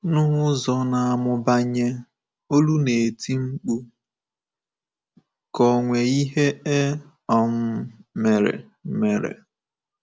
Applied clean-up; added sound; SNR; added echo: none; none; none; none.